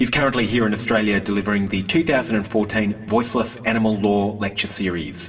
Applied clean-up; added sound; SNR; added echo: none; none; none; reverberation time 2.0 s.